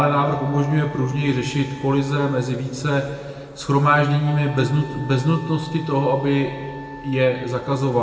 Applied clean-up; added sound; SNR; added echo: none; Wind instrument, woodwind instrument; 19 dB; reverberation time 1.6 s.